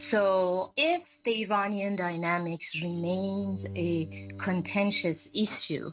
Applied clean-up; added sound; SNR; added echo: neural mask model RNNoise.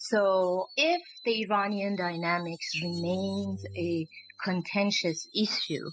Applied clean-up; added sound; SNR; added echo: classical method spectral subtraction.